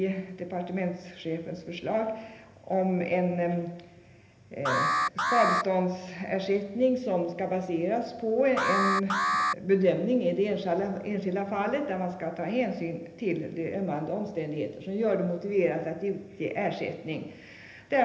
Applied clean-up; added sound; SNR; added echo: none; Alarm; 0 dB; reverberation time 0.8 s.